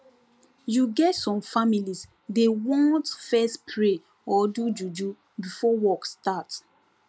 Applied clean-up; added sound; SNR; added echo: none; none; none; none.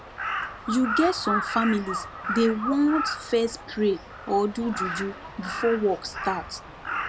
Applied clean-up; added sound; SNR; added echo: none; Crow; 6 dB; none.